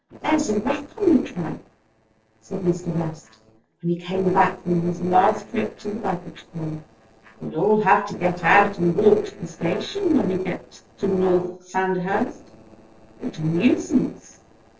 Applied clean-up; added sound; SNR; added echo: neural separator model SepFormer DNS4.